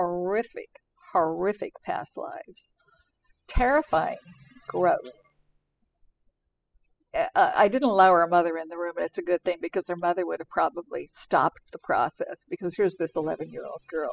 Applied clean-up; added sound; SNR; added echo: classical method spectral subtraction.